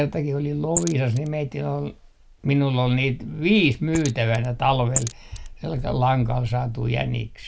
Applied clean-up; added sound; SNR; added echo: neural mask model Resemble Enhance denoiser.